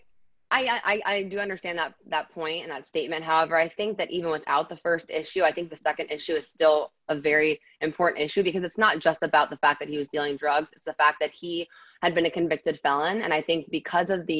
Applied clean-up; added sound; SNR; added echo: none; none; none; none.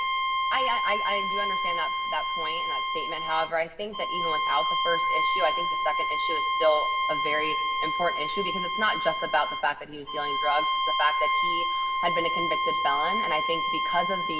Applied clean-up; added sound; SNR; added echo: none; Bowed string instrument; -3 dB; reverberation time 1.5 s.